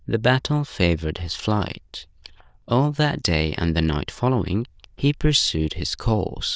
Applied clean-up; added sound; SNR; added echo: neural diffusion model UNIVERSE++.